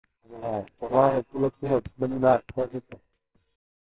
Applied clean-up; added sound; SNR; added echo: neural separator model SepFormer WHAMR!.